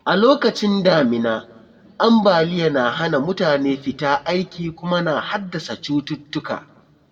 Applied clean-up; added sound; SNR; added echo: none; none; none; reverberation time 0.6 s.